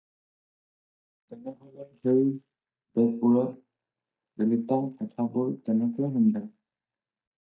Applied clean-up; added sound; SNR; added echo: neural mask model DeepFilterNet 3.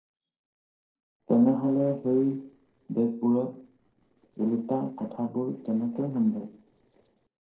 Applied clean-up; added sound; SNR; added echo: neural separator model SepFormer DNS4.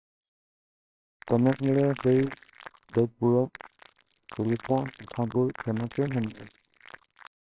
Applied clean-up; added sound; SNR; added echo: neural separator model SepFormer WHAMR!.